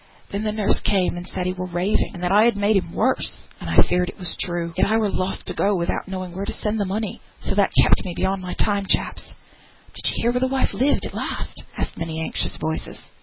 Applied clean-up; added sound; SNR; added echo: none; none; none; none.